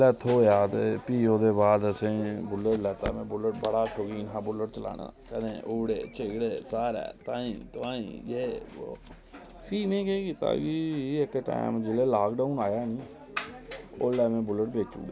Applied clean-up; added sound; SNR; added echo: none; none; none; none.